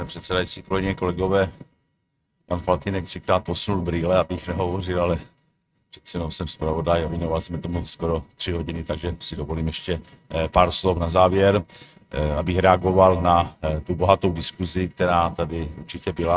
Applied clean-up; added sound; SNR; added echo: neural mask model RNNoise.